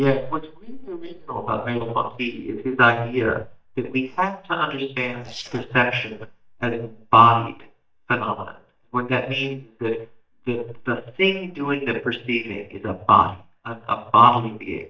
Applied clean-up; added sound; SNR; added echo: neural mask model DeepFilterNet 3.